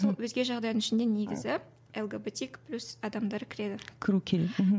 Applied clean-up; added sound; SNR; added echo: none; none; none; none.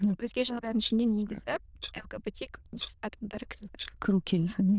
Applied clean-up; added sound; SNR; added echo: neural diffusion model UNIVERSE++.